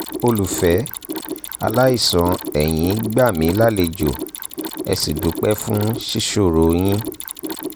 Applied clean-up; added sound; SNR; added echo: none; Mechanisms; 10 dB; none.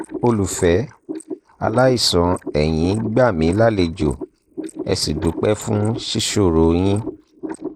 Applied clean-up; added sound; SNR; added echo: neural mask model Resemble Enhance denoiser.